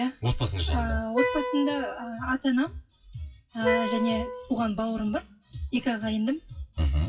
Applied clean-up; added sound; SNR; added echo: classical method WPE with log-MMSE.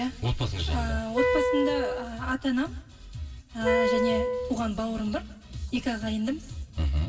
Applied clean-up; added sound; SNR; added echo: none; Wind instrument, woodwind instrument; -2 dB; reverberation time 2.0 s.